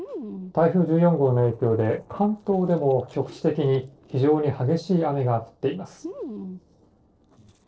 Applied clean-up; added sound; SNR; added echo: neural separator model SepFormer DNS4.